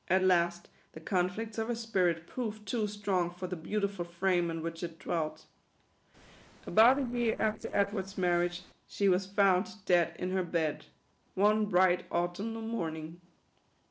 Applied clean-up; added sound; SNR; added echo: neural separator model SepFormer DNS4.